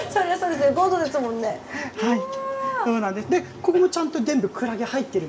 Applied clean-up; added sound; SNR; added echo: none; none; none; reverberation time 0.5 s.